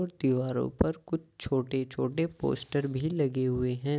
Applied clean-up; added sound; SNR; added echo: none; none; none; none.